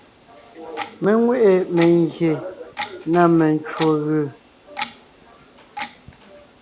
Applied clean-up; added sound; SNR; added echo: none; Clock; 15 dB; none.